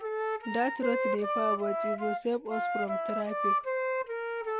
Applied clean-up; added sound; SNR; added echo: none; Wind instrument, woodwind instrument; -3 dB; none.